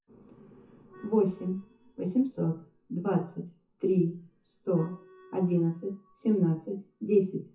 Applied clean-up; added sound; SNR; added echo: classical method WPE with log-MMSE.